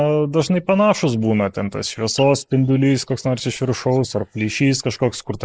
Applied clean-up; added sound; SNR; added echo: neural mask model Resemble Enhance denoiser.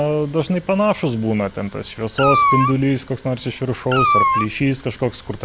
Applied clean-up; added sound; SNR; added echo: none; Meow; 0 dB; none.